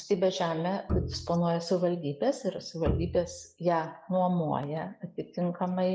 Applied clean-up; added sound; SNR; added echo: classical method log-MMSE.